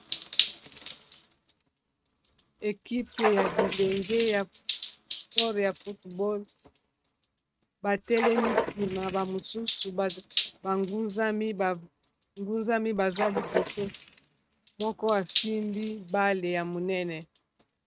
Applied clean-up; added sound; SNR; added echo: neural mask model RNNoise.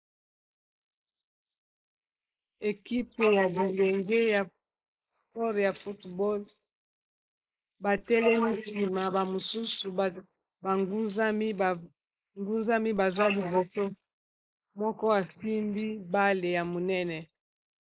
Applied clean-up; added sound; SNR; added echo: neural mask model Resemble Enhance denoiser.